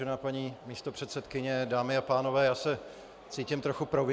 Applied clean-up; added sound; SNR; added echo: none; none; none; none.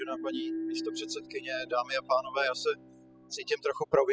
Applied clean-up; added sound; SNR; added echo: classical method spectral subtraction.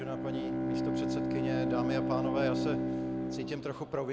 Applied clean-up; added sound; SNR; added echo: none; Bowed string instrument; -5 dB; none.